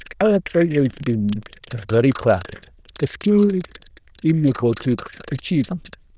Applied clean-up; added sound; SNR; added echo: neural diffusion model UNIVERSE++.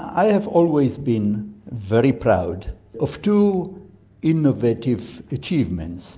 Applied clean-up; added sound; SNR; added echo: none; none; none; none.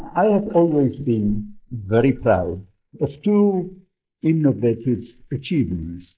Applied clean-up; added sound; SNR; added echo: neural mask model Resemble Enhance denoiser.